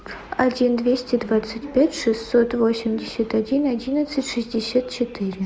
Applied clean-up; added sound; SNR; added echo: none; none; none; none.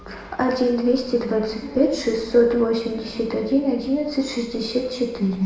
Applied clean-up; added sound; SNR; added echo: none; none; none; reverberation time 0.8 s.